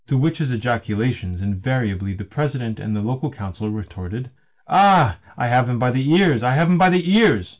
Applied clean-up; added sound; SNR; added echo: none; none; none; none.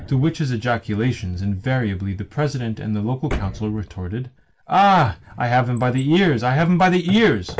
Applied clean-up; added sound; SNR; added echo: none; Drawer open or close; 16 dB; none.